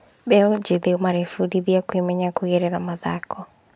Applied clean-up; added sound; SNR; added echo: none; none; none; none.